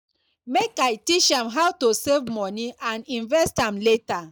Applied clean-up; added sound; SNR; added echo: neural mask model DeepFilterNet 3.